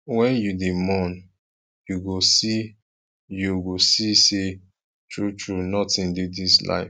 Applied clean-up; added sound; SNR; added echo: none; none; none; none.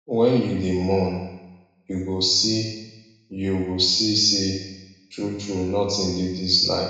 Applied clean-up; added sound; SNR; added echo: none; none; none; reverberation time 0.9 s.